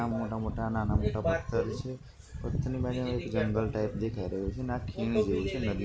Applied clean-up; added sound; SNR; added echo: none; none; none; none.